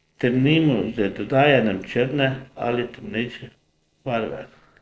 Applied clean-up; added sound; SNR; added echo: neural separator model SepFormer DNS4.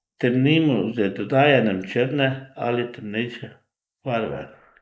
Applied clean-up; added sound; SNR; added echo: neural mask model Resemble Enhance denoiser.